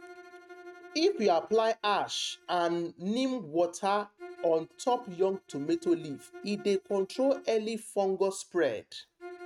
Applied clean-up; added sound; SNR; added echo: neural mask model RNNoise.